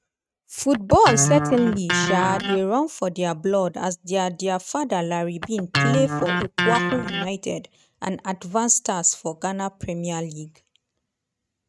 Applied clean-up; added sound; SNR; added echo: neural mask model RNNoise.